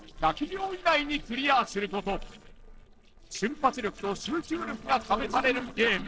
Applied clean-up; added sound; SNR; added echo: neural separator model SepFormer DNS4.